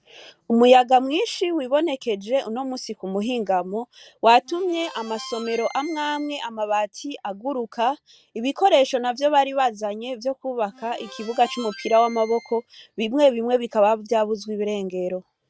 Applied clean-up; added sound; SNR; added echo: none; Harmonica; 19 dB; none.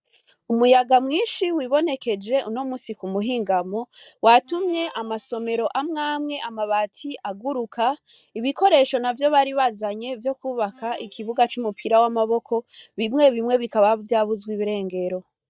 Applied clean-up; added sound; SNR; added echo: neural mask model DeepFilterNet 3.